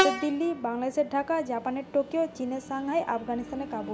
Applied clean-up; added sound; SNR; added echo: none; Train; 6 dB; none.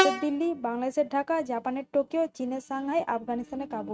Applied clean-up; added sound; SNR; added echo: neural mask model RNNoise.